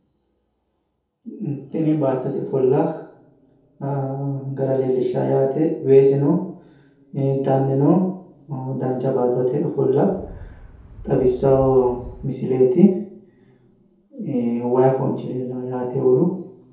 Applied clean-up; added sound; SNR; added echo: none; Wind; 17 dB; reverberation time 0.7 s.